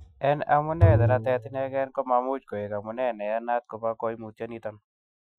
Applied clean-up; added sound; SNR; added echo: classical method Wiener filter.